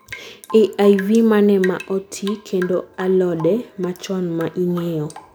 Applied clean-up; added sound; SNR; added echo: none; Drip / Rain; 19 dB; none.